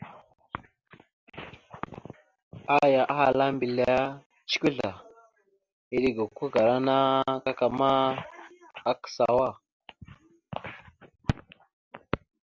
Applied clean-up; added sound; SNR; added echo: none; none; none; none.